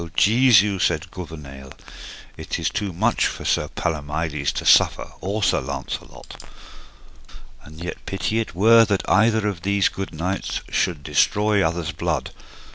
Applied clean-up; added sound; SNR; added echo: none; Crackle; 15 dB; none.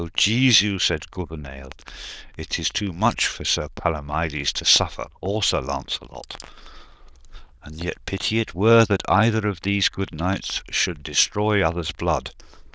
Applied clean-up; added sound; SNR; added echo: neural diffusion model UNIVERSE++.